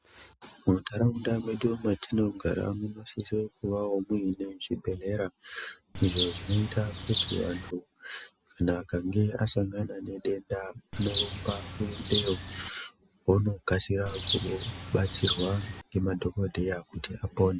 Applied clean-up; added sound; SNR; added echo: none; Bird; 3 dB; none.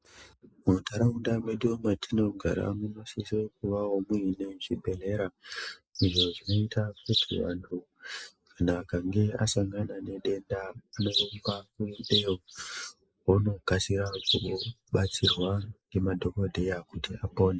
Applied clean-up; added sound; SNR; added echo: neural mask model Resemble Enhance denoiser.